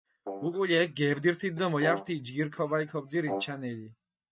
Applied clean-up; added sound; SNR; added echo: neural mask model DeepFilterNet 3.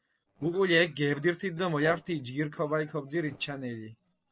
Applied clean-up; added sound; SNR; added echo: neural separator model SepFormer DNS4.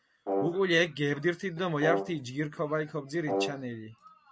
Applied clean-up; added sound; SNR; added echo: none; Brass instrument; 4 dB; none.